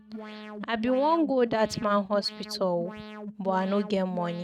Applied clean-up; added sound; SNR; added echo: neural mask model RNNoise.